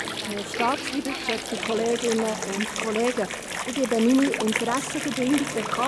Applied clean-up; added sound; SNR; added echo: none; Water; 5 dB; none.